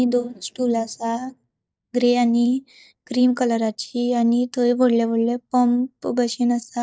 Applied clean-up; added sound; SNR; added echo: neural mask model DeepFilterNet 3.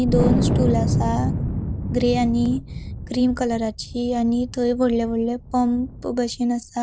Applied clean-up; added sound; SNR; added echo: none; Wind; 3 dB; none.